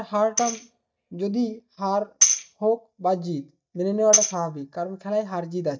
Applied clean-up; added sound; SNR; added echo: neural mask model DeepFilterNet 3.